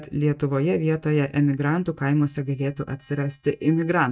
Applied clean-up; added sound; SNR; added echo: neural mask model DeepFilterNet 3.